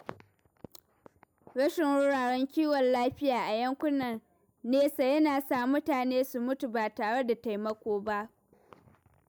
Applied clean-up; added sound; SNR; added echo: none; none; none; none.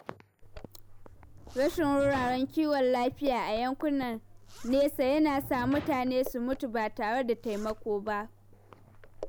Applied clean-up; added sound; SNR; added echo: none; Sliding door + Zipper (clothing); 14 dB; none.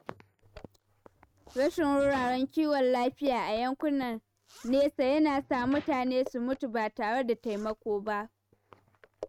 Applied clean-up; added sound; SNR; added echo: neural mask model RNNoise.